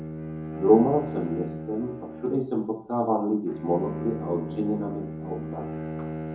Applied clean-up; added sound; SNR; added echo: none; Bowed string instrument; 8 dB; reverberation time 0.6 s.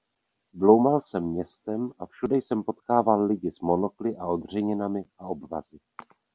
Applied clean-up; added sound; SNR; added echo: none; none; none; none.